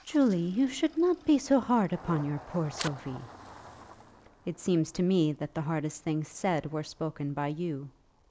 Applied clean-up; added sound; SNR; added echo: none; Fire + Engine starting; 19 dB; none.